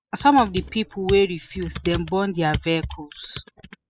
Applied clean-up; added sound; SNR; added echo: classical method spectral subtraction.